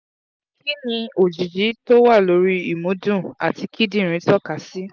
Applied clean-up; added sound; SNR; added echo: none; none; none; none.